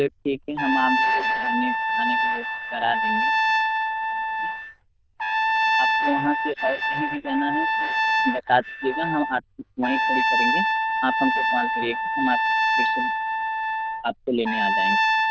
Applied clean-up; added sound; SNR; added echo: neural diffusion model UNIVERSE++.